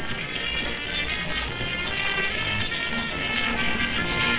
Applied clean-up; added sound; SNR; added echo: neural separator model SepFormer WHAMR!.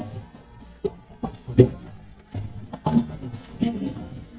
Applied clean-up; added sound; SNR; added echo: neural mask model DeepFilterNet 3.